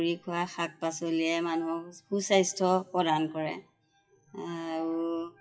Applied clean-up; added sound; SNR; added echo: classical method WPE with log-MMSE.